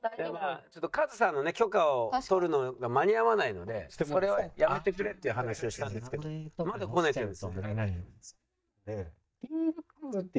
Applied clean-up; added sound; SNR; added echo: neural mask model DeepFilterNet 3.